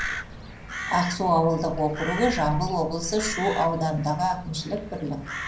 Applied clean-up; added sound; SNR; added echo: none; Crow; 9 dB; reverberation time 0.6 s.